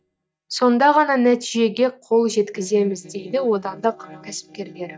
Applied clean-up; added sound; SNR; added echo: neural mask model DeepFilterNet 3.